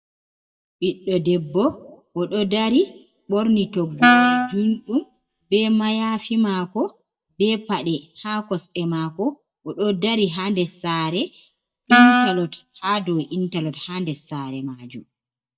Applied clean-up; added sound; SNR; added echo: neural mask model DeepFilterNet 3.